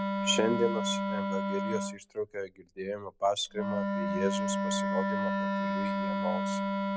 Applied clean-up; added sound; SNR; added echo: none; Wind instrument, woodwind instrument; -3 dB; none.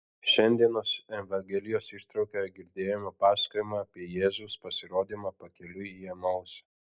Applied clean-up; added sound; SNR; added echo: none; none; none; none.